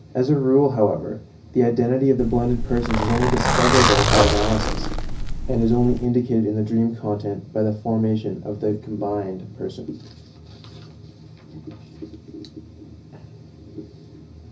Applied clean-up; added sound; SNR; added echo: none; Zipper (clothing); -2 dB; reverberation time 0.4 s.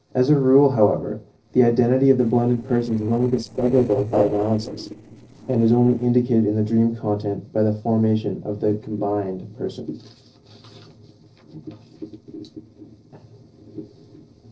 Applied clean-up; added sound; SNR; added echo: neural separator model SepFormer DNS4.